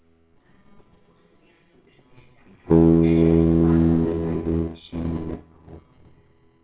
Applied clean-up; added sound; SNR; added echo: neural separator model SepFormer WHAMR!.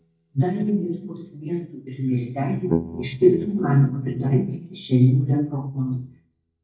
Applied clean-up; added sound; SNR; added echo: neural mask model DeepFilterNet 3.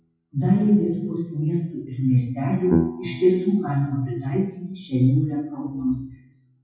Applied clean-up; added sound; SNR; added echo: classical method WPE with log-MMSE.